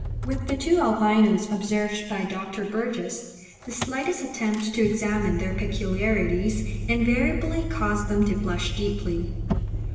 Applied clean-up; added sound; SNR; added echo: none; Motor vehicle (road); 6 dB; reverberation time 1.3 s.